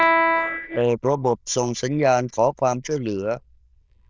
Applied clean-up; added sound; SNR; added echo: neural diffusion model UNIVERSE++.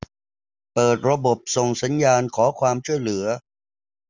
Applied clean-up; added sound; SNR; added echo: none; none; none; none.